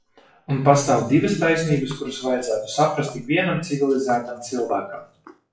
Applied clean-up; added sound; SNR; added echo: classical method WPE with log-MMSE.